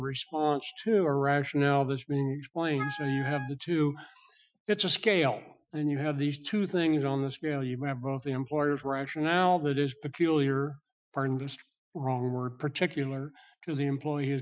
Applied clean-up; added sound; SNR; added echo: classical method Wiener filter.